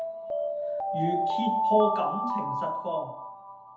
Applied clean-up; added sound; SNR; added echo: none; Alarm; -2 dB; reverberation time 0.7 s.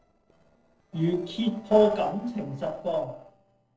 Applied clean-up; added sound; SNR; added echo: neural separator model SepFormer DNS4.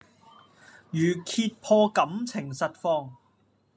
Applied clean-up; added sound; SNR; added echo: none; none; none; none.